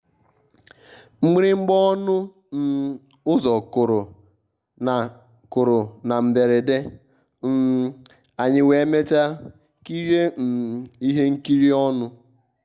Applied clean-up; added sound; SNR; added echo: none; none; none; none.